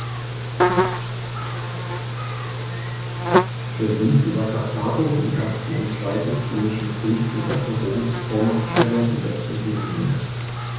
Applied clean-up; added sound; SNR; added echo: none; Buzz; 5 dB; reverberation time 0.7 s.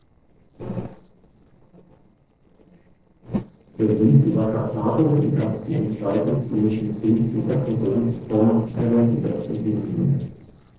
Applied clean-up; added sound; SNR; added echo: neural separator model SepFormer DNS4.